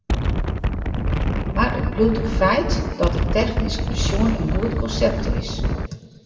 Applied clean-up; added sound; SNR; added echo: none; Wind; -2 dB; reverberation time 1.9 s.